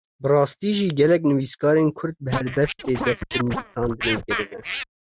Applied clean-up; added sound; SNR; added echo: neural mask model RNNoise.